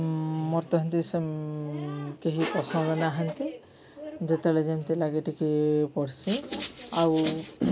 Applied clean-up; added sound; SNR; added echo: none; Rattle (instrument); -2 dB; none.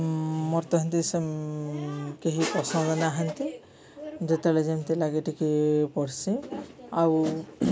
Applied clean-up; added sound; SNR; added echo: none; none; none; none.